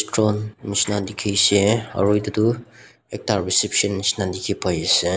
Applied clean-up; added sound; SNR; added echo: neural mask model Resemble Enhance denoiser.